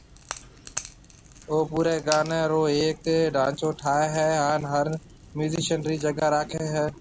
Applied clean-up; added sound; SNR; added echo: none; Crack / Crackle; 17 dB; none.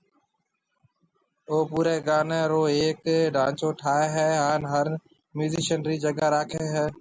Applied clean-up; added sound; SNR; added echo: none; none; none; none.